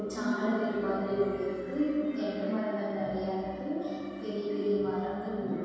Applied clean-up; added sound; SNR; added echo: none; none; none; reverberation time 2.1 s.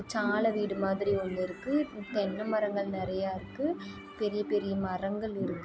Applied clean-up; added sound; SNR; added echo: none; none; none; none.